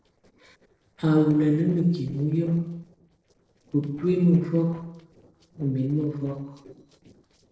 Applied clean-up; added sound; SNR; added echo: neural separator model SepFormer DNS4.